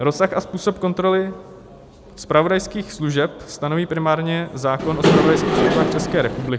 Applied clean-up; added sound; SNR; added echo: none; Engine / Mechanisms; -3 dB; none.